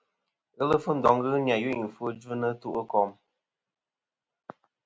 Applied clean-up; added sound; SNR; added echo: none; none; none; none.